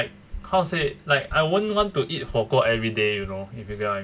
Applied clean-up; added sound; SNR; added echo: none; Walk, footsteps; 18 dB; none.